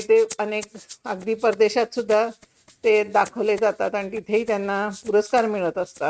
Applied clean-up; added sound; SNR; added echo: neural mask model RNNoise.